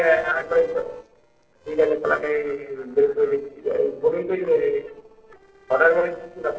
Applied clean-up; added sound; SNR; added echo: neural separator model SepFormer DNS4.